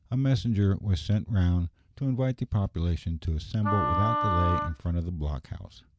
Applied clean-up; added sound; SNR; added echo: none; Wind instrument, woodwind instrument; 3 dB; none.